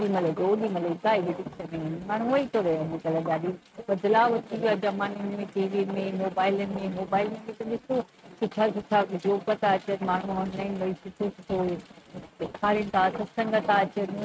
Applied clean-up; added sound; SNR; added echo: neural mask model RNNoise.